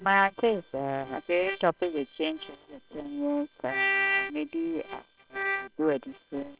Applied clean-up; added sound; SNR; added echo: neural separator model SepFormer WHAM!.